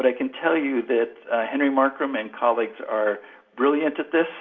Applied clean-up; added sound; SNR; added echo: none; none; none; reverberation time 0.5 s.